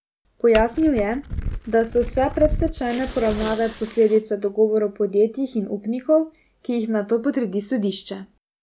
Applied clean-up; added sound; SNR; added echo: none; Respiratory sounds + Glass; 8 dB; none.